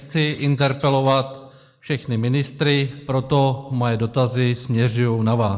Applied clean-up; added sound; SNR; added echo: neural mask model Resemble Enhance denoiser.